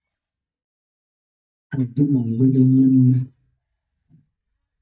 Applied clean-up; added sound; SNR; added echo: neural mask model DeepFilterNet 3.